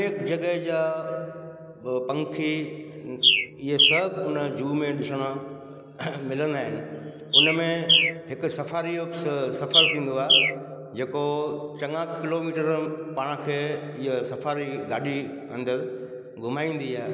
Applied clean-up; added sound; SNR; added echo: none; Bird; -4 dB; none.